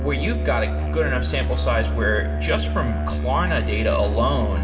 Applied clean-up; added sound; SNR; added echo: none; Musical instrument; -2 dB; reverberation time 1.0 s.